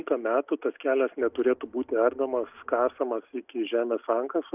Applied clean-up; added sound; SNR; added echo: neural separator model SepFormer DNS4.